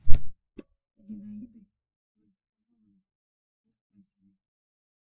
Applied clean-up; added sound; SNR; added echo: neural mask model DeepFilterNet 3.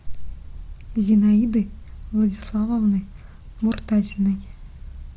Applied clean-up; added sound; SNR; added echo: none; none; none; none.